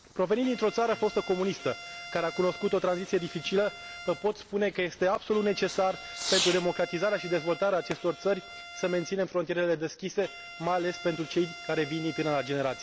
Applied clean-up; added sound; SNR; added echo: none; Fireworks + Bowed string instrument; 11 dB; none.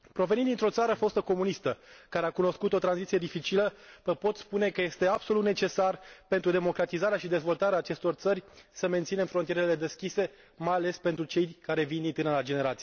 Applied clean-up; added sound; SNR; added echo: none; none; none; none.